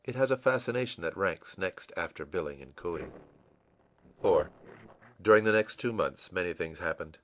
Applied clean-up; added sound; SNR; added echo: neural separator model SepFormer DNS4.